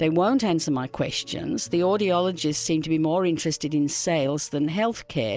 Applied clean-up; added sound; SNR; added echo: none; none; none; none.